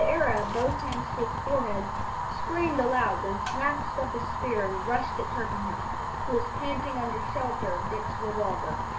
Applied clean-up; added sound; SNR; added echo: none; Fire; 2 dB; reverberation time 0.3 s.